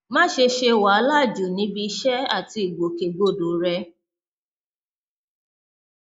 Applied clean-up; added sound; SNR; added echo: neural mask model Resemble Enhance denoiser.